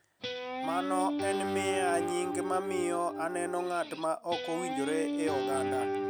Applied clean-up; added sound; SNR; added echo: none; Guitar; 1 dB; none.